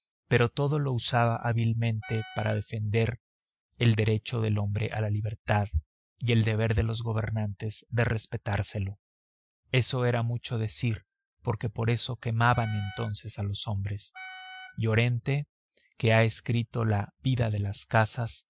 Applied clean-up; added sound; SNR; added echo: classical method Wiener filter.